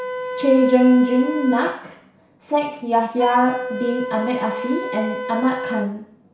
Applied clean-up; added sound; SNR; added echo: none; Wind instrument, woodwind instrument; 9 dB; reverberation time 0.6 s.